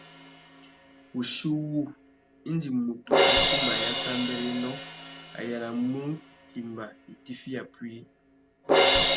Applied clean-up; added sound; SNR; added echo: none; Crash cymbal; -4 dB; none.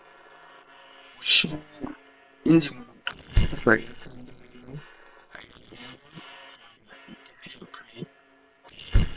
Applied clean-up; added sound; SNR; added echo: neural separator model SepFormer WHAM!.